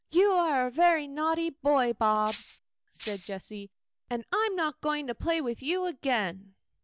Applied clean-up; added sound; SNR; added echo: none; Rattle (instrument); 4 dB; none.